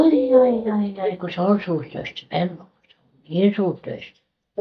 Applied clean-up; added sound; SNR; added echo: neural mask model DeepFilterNet 3.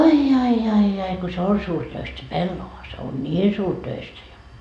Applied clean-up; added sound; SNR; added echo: none; none; none; none.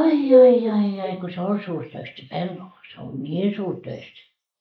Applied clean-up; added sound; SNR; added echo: neural mask model Resemble Enhance denoiser.